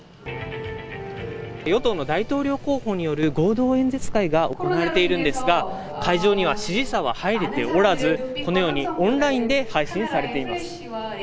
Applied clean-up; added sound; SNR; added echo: none; none; none; none.